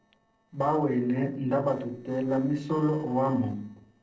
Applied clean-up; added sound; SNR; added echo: neural separator model SepFormer DNS4.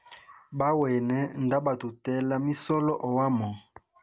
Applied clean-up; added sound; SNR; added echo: none; none; none; none.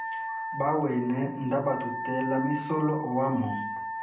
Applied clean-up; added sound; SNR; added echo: none; Wind instrument, woodwind instrument; 6 dB; reverberation time 0.6 s.